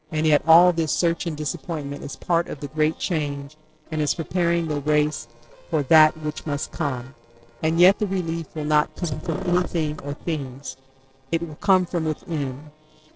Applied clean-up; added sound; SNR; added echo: neural separator model SepFormer DNS4.